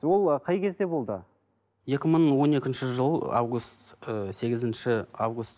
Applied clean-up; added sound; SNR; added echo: none; none; none; none.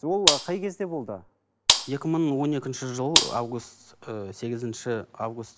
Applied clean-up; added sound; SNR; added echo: none; Gunshot, gunfire; -3 dB; none.